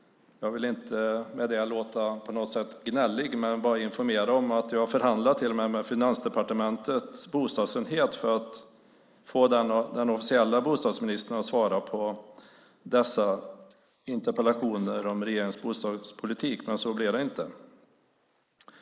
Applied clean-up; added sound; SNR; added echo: neural mask model Resemble Enhance denoiser.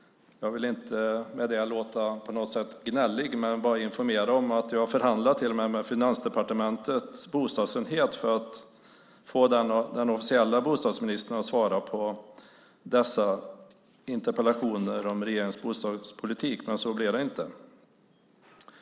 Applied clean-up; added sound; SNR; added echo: none; none; none; none.